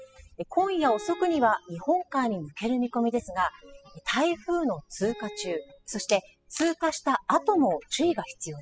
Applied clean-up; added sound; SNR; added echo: classical method spectral subtraction.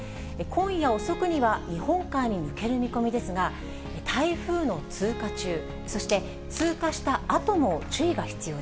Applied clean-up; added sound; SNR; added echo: none; Bowed string instrument; 16 dB; none.